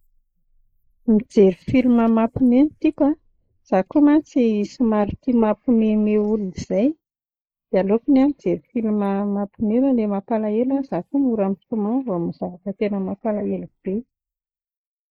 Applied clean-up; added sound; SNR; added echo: neural mask model Resemble Enhance denoiser.